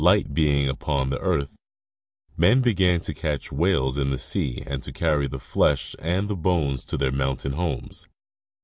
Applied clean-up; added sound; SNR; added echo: none; none; none; none.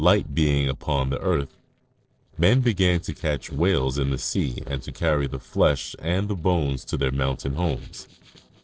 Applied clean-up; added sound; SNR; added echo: neural separator model SepFormer DNS4.